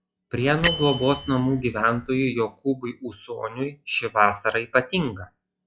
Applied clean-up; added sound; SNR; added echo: classical method log-MMSE.